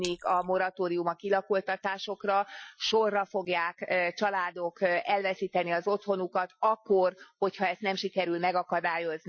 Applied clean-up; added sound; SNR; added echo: classical method Wiener filter.